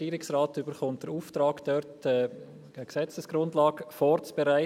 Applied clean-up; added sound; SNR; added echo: none; none; none; none.